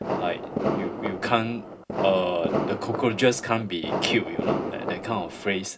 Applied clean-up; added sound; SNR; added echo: none; Fireworks; 3 dB; reverberation time 0.4 s.